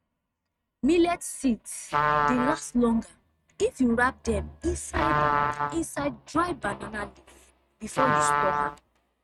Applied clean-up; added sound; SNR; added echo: neural mask model RNNoise.